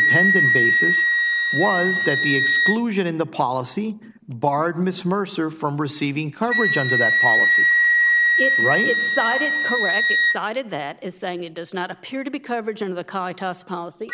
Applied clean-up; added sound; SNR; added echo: none; Wind instrument, woodwind instrument; -4 dB; none.